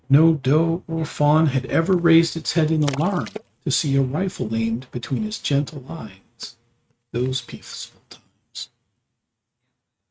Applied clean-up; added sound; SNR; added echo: neural mask model RNNoise.